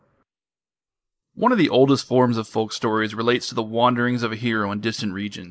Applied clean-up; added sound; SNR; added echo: neural mask model Resemble Enhance denoiser.